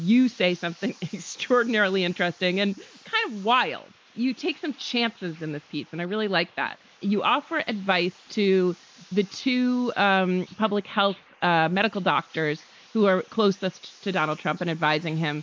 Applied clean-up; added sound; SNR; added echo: neural mask model Resemble Enhance denoiser.